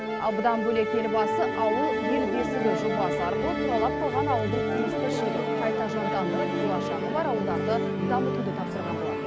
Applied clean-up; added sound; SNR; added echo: none; Musical instrument; -2 dB; none.